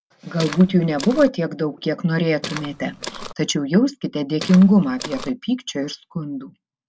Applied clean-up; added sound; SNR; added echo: none; Walk, footsteps; 12 dB; none.